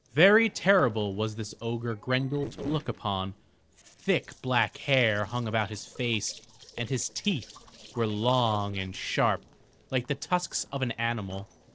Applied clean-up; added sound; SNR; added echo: neural separator model SepFormer DNS4.